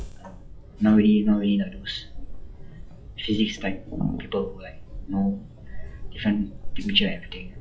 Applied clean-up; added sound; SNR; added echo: classical method WPE with log-MMSE.